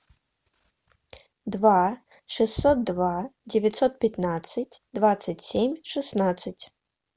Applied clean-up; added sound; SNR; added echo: none; none; none; none.